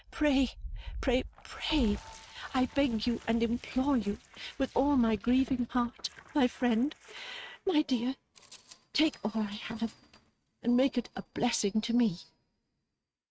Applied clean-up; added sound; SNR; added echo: neural mask model RNNoise.